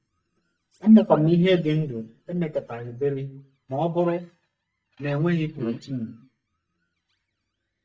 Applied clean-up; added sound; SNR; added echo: neural mask model DeepFilterNet 3.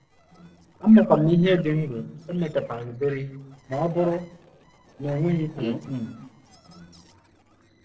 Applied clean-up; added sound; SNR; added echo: neural separator model SepFormer DNS4.